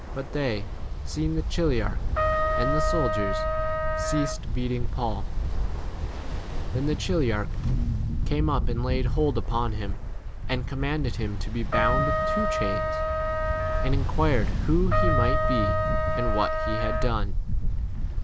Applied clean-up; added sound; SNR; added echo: none; Ocean + Trumpet; -5 dB; none.